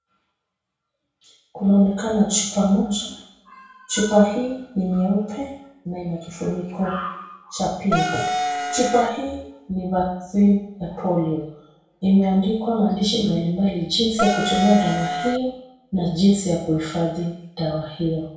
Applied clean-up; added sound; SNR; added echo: none; Wind instrument, woodwind instrument; 2 dB; reverberation time 0.6 s.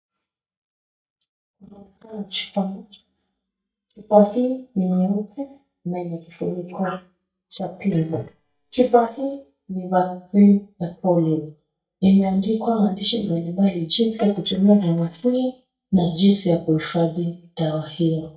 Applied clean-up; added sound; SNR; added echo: neural mask model DeepFilterNet 3.